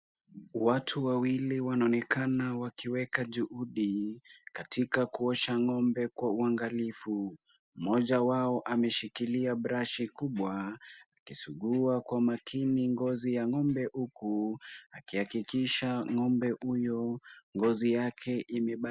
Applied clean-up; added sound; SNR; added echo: none; none; none; none.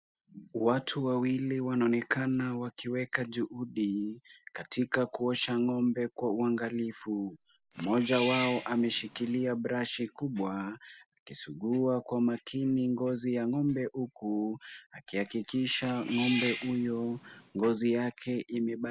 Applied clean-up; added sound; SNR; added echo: none; Cat; 10 dB; none.